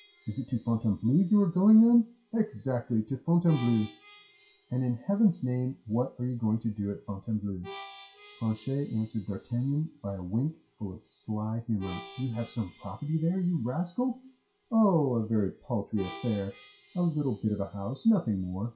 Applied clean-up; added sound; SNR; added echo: classical method WPE with log-MMSE.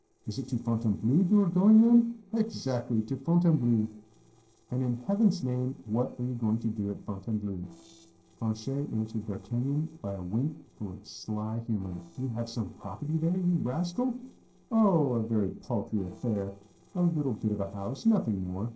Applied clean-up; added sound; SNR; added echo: neural separator model SepFormer DNS4.